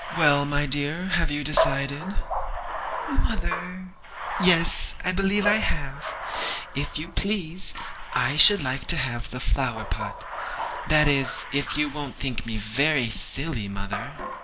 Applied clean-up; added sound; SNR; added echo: none; Bathtub (filling or washing); 11 dB; none.